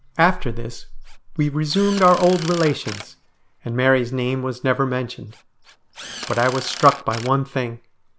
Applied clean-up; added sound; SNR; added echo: none; Drill; 16 dB; none.